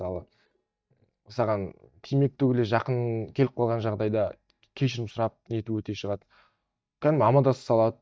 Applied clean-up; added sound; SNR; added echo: neural mask model DeepFilterNet 3.